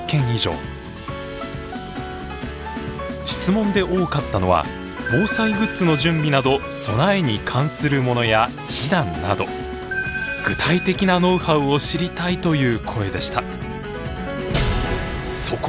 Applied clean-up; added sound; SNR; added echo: none; none; none; none.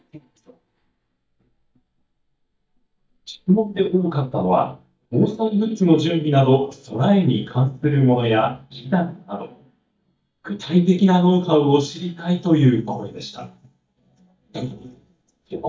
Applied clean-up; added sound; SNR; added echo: neural mask model DeepFilterNet 3.